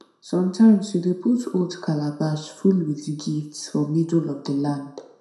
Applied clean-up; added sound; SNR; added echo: none; none; none; reverberation time 0.6 s.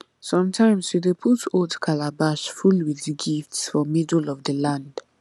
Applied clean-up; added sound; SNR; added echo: none; none; none; none.